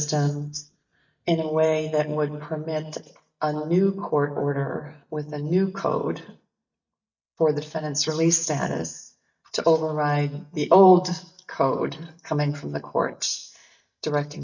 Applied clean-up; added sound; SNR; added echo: neural mask model DeepFilterNet 3.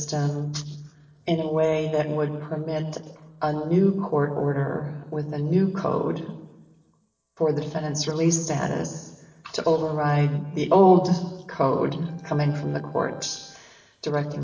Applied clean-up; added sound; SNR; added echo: neural separator model SepFormer DNS4.